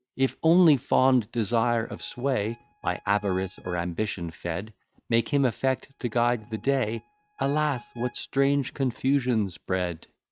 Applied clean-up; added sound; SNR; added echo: neural mask model RNNoise.